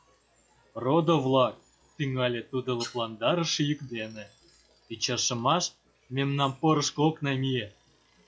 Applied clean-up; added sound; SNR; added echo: classical method log-MMSE.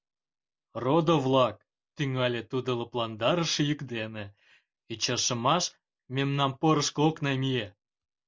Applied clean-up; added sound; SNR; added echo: none; none; none; none.